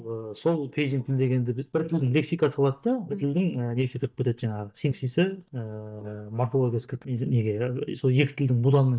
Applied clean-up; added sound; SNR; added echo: neural mask model DeepFilterNet 3.